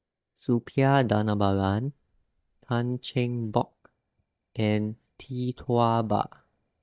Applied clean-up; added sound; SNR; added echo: neural mask model DeepFilterNet 3.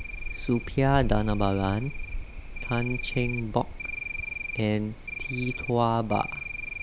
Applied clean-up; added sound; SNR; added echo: none; Cricket; 5 dB; none.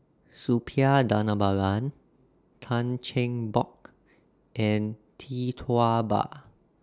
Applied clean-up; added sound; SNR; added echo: none; none; none; none.